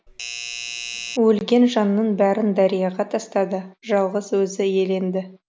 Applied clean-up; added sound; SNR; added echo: none; Doorbell; 10 dB; none.